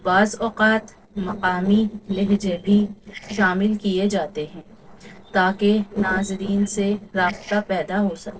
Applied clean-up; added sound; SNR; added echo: neural separator model SepFormer DNS4.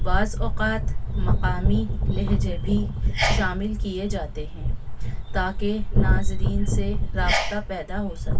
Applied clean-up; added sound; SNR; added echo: none; Sneeze; 14 dB; reverberation time 0.1 s.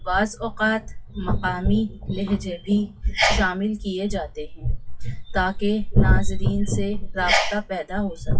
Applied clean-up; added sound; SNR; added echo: classical method WPE with log-MMSE.